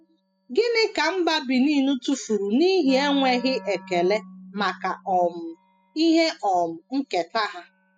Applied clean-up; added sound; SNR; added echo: classical method spectral subtraction.